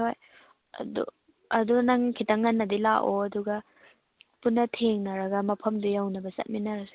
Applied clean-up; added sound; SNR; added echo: none; none; none; none.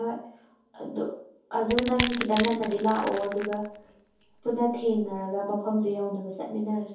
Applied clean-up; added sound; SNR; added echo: none; Crushing; 4 dB; reverberation time 0.6 s.